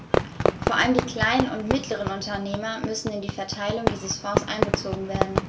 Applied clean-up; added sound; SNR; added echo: none; Fireworks; 0 dB; reverberation time 0.2 s.